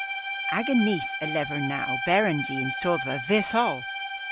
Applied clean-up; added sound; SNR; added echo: none; Bowed string instrument; 4 dB; none.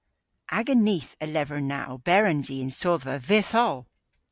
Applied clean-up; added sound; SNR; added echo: none; none; none; none.